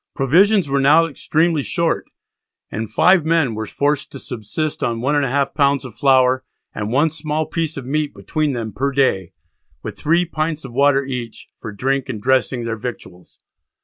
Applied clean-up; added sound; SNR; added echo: none; none; none; none.